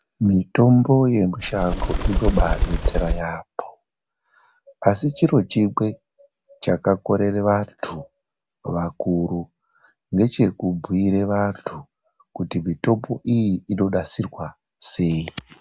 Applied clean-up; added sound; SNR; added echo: none; Bird; -1 dB; none.